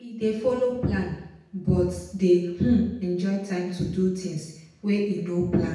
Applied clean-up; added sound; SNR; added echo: none; none; none; reverberation time 0.8 s.